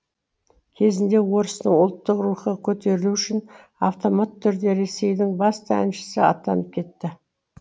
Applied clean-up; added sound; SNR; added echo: none; none; none; none.